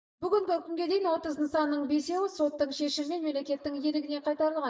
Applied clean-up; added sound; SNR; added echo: neural mask model DeepFilterNet 3.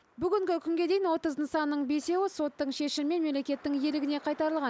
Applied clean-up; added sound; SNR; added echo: none; none; none; none.